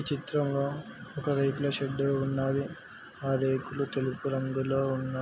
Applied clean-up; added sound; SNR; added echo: none; none; none; none.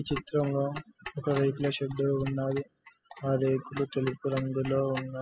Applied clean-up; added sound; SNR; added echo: classical method spectral subtraction.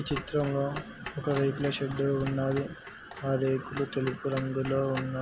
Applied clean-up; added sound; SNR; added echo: none; Clock; 13 dB; none.